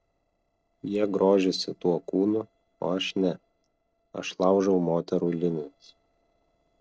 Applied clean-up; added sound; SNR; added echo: neural separator model SepFormer DNS4.